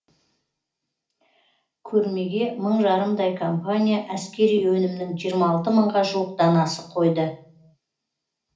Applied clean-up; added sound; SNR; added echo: none; none; none; reverberation time 0.4 s.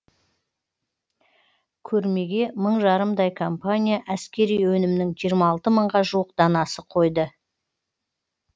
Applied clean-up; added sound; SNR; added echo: none; none; none; none.